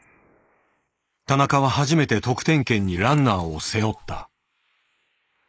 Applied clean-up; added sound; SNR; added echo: neural mask model Resemble Enhance denoiser.